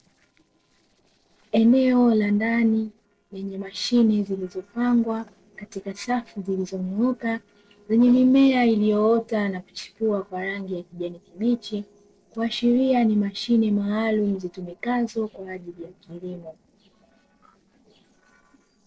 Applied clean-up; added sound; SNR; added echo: neural separator model SepFormer DNS4.